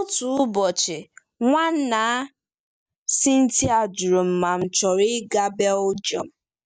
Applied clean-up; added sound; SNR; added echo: none; none; none; none.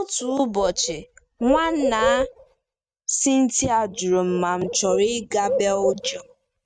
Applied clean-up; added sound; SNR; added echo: neural mask model RNNoise.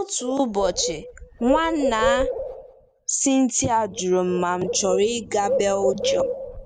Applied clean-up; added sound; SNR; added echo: none; Bird; 4 dB; none.